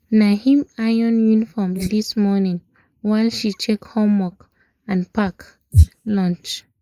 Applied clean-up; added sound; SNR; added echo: neural mask model Resemble Enhance denoiser.